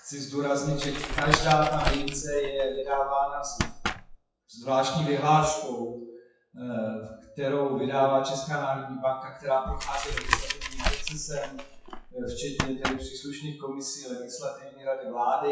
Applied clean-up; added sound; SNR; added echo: classical method WPE with log-MMSE.